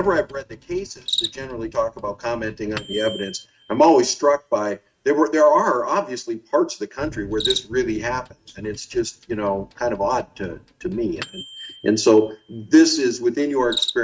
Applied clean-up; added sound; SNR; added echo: neural mask model RNNoise.